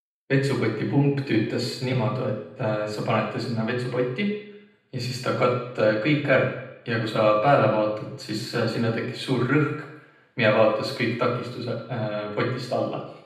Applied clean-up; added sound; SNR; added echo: none; none; none; reverberation time 0.8 s.